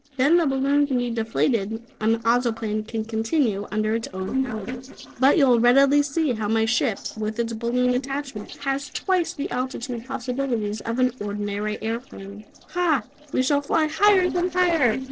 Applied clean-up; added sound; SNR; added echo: neural separator model SepFormer DNS4.